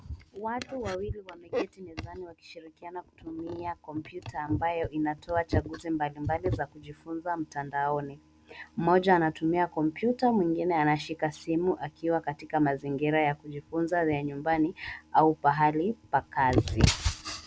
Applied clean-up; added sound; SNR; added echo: none; none; none; none.